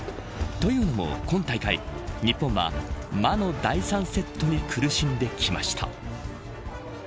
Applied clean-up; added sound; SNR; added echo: none; none; none; none.